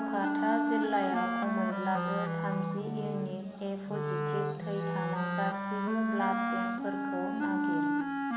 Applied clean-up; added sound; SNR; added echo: none; Wind instrument, woodwind instrument; -3 dB; none.